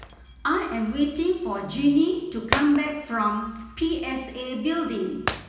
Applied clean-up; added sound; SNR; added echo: none; Shatter; 11 dB; reverberation time 1.0 s.